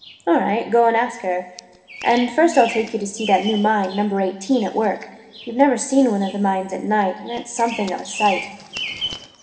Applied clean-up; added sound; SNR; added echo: none; Bird vocalization, bird call, bird song; 15 dB; reverberation time 1.5 s.